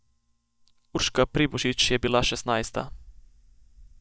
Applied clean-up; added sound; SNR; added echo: neural mask model DeepFilterNet 3.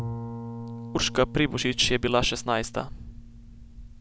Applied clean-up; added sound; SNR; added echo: none; Bowed string instrument; 11 dB; none.